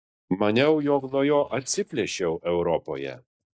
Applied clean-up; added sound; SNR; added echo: neural mask model DeepFilterNet 3.